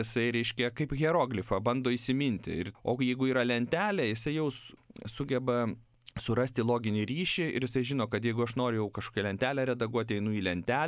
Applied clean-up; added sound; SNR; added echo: none; none; none; none.